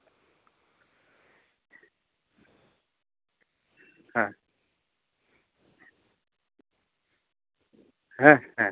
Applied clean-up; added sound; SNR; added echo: none; none; none; none.